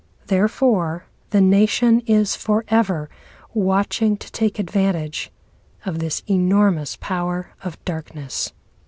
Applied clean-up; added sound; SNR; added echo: none; none; none; none.